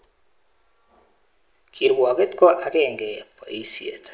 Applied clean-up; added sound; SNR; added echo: none; none; none; none.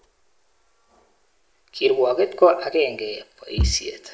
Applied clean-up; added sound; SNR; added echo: none; Bass drum / Thump, thud; 9 dB; none.